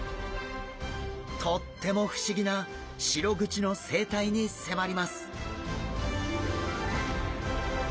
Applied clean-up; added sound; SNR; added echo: none; none; none; none.